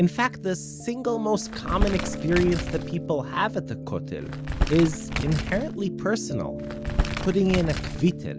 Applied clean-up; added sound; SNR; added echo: none; Crumpling, crinkling; 4 dB; none.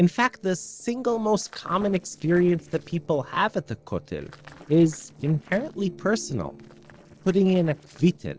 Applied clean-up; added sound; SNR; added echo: neural separator model SepFormer DNS4.